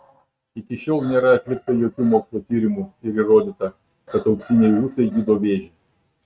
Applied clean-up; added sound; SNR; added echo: neural mask model RNNoise.